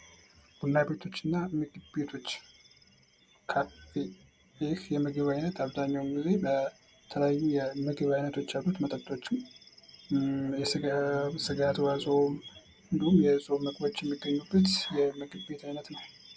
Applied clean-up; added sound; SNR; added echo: none; none; none; none.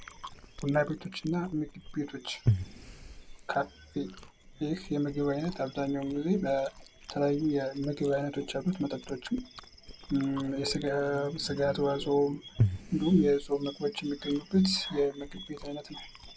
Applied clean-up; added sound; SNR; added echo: none; Chewing, mastication; 9 dB; none.